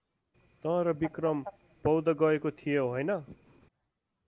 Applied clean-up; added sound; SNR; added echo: none; Fowl; 19 dB; none.